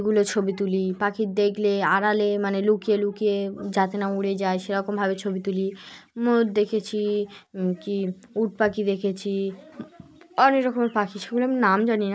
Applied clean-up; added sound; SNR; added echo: none; none; none; none.